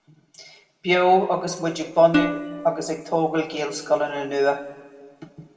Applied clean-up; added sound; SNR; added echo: none; Plucked string instrument; 7 dB; reverberation time 1.1 s.